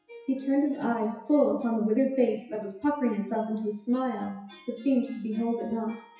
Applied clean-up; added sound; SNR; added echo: classical method WPE with log-MMSE.